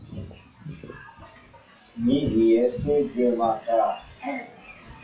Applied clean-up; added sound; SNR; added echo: classical method WPE with log-MMSE.